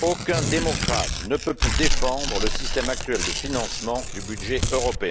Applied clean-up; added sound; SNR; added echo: none; Tearing; -1 dB; none.